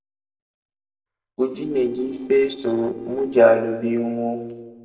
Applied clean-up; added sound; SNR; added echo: neural separator model SepFormer DNS4.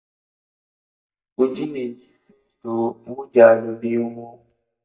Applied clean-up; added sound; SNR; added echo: neural mask model DeepFilterNet 3.